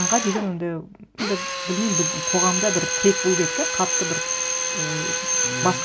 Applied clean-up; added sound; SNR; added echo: none; Drill; -1 dB; none.